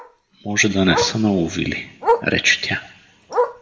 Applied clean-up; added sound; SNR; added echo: none; Bark; 4 dB; reverberation time 1.0 s.